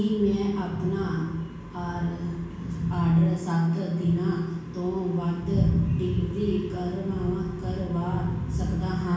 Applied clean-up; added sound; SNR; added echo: none; none; none; reverberation time 1.2 s.